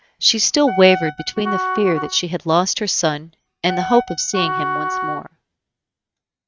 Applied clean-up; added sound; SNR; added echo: neural mask model RNNoise.